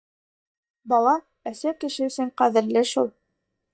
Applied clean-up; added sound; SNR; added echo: neural mask model DeepFilterNet 3.